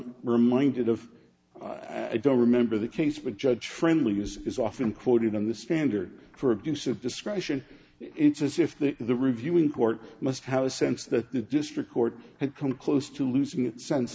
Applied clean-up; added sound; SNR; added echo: none; none; none; none.